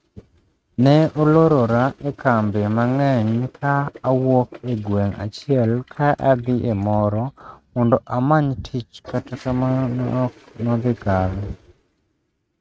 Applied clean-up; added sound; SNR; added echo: neural mask model RNNoise.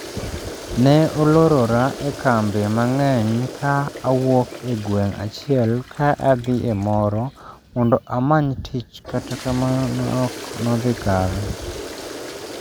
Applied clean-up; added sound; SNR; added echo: none; Toilet flush; 14 dB; none.